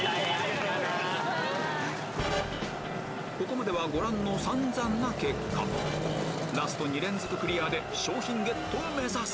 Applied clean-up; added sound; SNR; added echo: none; Traffic noise, roadway noise; 3 dB; none.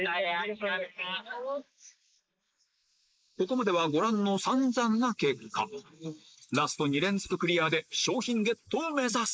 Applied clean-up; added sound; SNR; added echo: neural mask model Resemble Enhance denoiser.